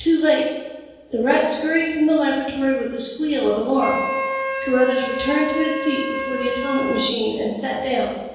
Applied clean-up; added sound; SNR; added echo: none; Wind instrument, woodwind instrument; 8 dB; reverberation time 1.2 s.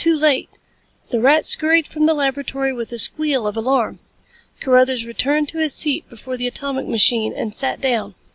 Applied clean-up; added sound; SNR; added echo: none; none; none; none.